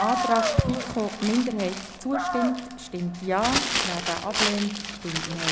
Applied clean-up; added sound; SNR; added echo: none; Crumpling, crinkling + Dog; 2 dB; none.